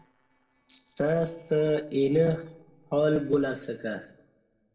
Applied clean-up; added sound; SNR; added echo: neural separator model SepFormer DNS4.